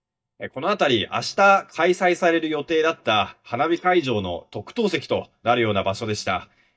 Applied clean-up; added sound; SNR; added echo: neural mask model DeepFilterNet 3.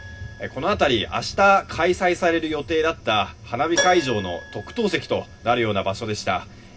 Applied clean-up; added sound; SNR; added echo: none; Keyboard (musical); 13 dB; reverberation time 0.4 s.